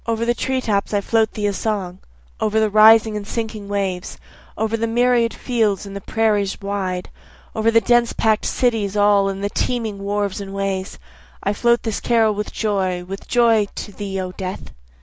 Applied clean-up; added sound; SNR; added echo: none; none; none; none.